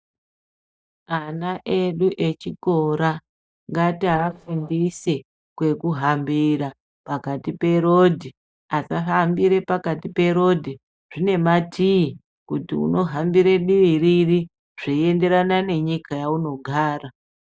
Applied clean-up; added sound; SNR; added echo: neural mask model DeepFilterNet 3.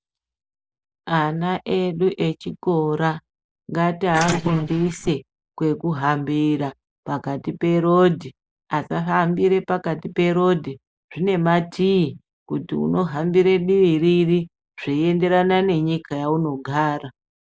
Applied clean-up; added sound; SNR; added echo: neural mask model Resemble Enhance denoiser.